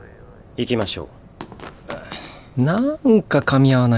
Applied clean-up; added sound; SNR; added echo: none; none; none; none.